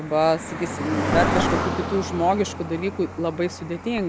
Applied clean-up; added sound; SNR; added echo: none; Cricket; 3 dB; none.